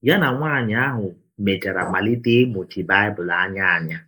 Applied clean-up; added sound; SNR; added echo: neural mask model Resemble Enhance denoiser.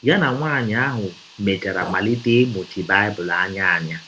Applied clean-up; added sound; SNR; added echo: none; Chink, clink; 19 dB; none.